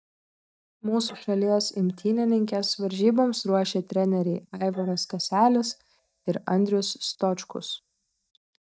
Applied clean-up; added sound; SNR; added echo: neural mask model DeepFilterNet 3.